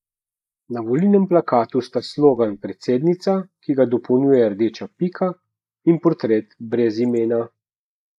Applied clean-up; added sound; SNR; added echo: neural mask model Resemble Enhance denoiser.